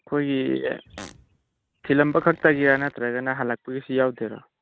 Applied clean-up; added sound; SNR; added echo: neural mask model RNNoise.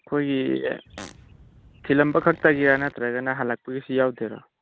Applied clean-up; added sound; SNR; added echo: none; Fart; 20 dB; none.